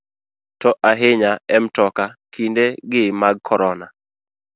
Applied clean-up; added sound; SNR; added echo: none; none; none; none.